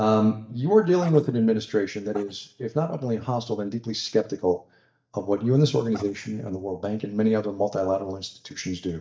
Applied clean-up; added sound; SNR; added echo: neural mask model DeepFilterNet 3.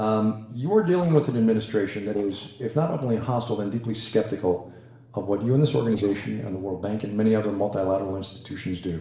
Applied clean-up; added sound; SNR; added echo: neural separator model SepFormer DNS4.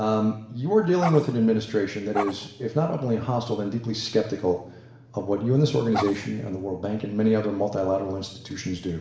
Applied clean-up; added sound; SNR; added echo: none; Dog; 8 dB; reverberation time 0.8 s.